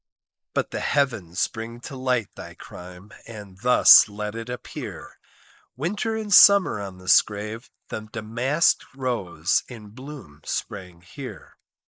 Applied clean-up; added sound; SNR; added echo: neural mask model Resemble Enhance denoiser.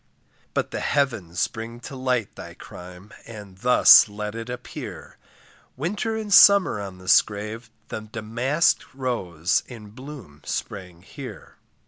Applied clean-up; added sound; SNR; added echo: none; none; none; none.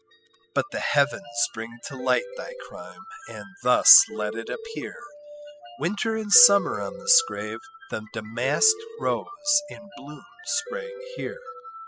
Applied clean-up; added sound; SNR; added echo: classical method spectral subtraction.